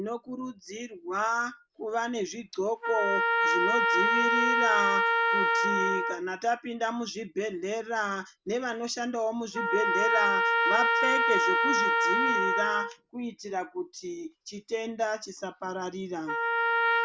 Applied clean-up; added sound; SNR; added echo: none; Trumpet; -4 dB; none.